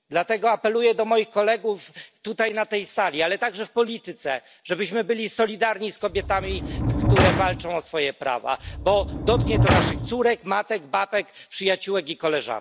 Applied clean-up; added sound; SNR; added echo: none; Sliding door; 0 dB; none.